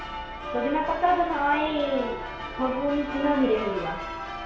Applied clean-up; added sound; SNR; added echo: none; Church bell; 7 dB; reverberation time 0.6 s.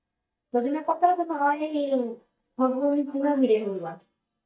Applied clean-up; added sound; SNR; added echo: neural mask model DeepFilterNet 3.